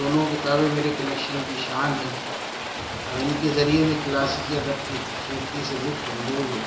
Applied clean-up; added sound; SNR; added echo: none; Rain; 6 dB; reverberation time 1.0 s.